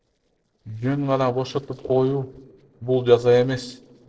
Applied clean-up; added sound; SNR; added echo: neural separator model SepFormer DNS4.